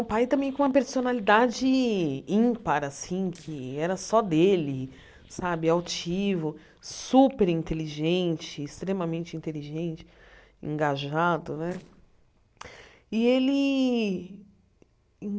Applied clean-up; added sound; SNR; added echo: neural separator model SepFormer DNS4.